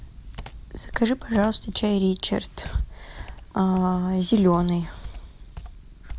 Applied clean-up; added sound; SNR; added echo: none; Computer keyboard; 17 dB; none.